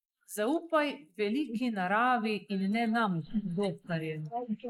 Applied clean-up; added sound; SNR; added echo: neural mask model Resemble Enhance denoiser.